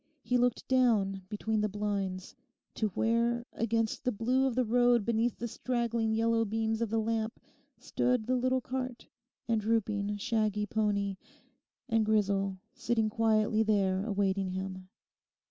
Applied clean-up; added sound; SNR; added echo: none; none; none; none.